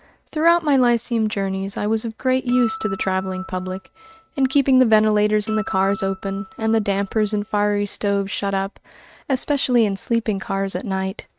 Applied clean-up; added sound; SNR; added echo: neural mask model RNNoise.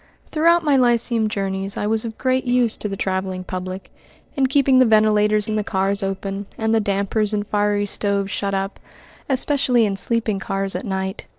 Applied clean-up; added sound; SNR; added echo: neural separator model SepFormer DNS4.